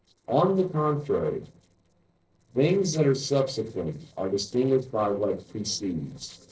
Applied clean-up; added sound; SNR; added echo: neural separator model SepFormer DNS4.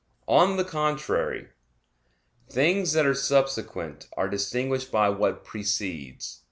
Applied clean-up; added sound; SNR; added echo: none; none; none; none.